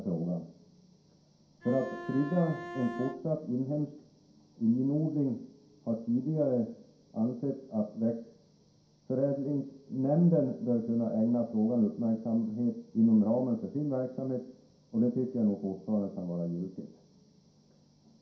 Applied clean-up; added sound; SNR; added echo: none; Bowed string instrument; 11 dB; reverberation time 0.5 s.